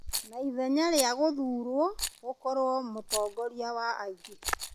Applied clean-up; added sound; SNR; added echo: none; Rattle; 10 dB; none.